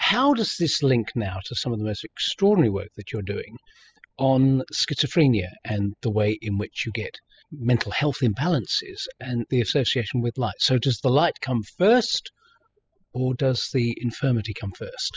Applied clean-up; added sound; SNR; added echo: classical method spectral subtraction.